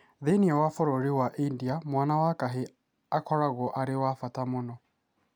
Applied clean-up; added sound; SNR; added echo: none; none; none; none.